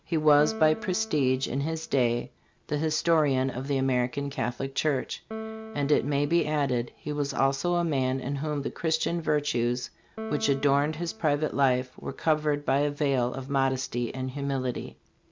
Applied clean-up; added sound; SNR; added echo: none; Piano; 16 dB; none.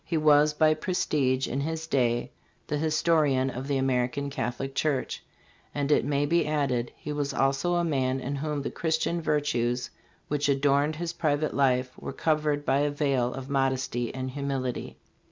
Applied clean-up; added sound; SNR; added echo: none; none; none; none.